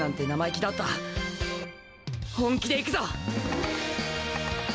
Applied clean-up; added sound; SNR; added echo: none; none; none; none.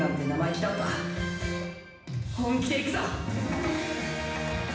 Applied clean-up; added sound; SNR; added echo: none; none; none; reverberation time 0.9 s.